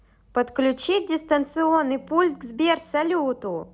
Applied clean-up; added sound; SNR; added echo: none; none; none; none.